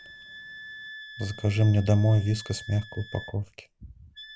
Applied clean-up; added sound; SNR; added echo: none; Wind instrument, woodwind instrument; 18 dB; none.